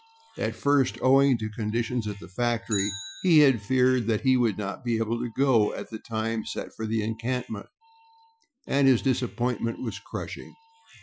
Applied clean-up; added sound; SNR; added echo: classical method Wiener filter.